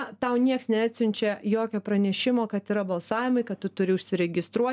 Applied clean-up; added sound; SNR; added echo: none; none; none; none.